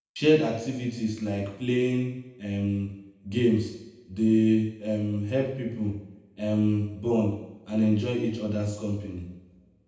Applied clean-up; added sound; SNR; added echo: none; none; none; reverberation time 0.8 s.